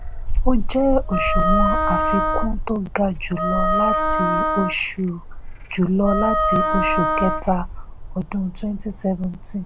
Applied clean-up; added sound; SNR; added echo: none; Frog + Wind instrument, woodwind instrument; -2 dB; none.